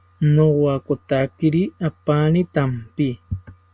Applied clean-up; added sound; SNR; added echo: none; none; none; none.